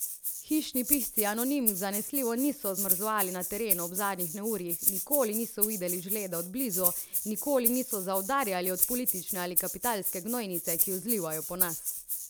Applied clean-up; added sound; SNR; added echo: none; Rattle (instrument); 0 dB; none.